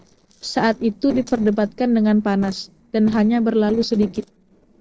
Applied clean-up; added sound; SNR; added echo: neural separator model SepFormer DNS4.